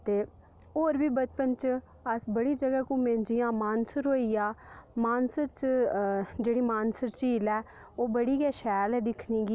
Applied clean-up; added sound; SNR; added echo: none; none; none; none.